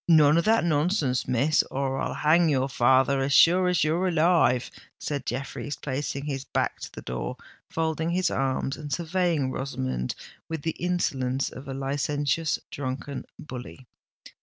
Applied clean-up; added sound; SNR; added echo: none; none; none; none.